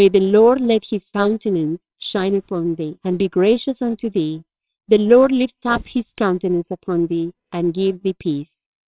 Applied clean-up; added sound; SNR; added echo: neural separator model SepFormer WHAMR!.